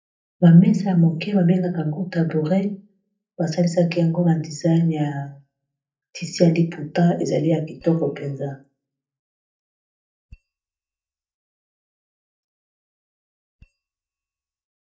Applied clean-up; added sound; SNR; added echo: neural mask model DeepFilterNet 3.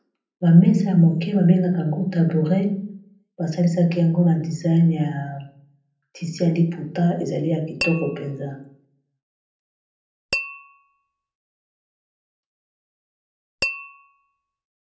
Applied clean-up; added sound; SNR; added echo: none; Tap / Glass; 10 dB; reverberation time 0.6 s.